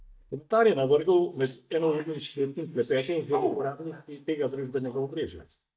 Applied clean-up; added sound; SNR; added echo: neural mask model DeepFilterNet 3.